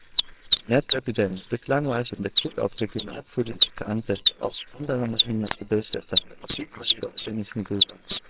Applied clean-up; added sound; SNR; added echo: neural separator model SepFormer WHAMR!.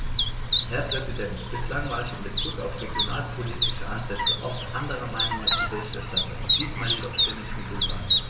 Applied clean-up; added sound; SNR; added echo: none; Chirp, tweet; -5 dB; reverberation time 0.2 s.